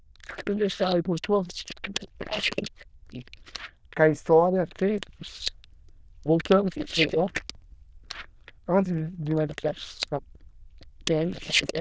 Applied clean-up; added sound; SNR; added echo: neural diffusion model UNIVERSE++.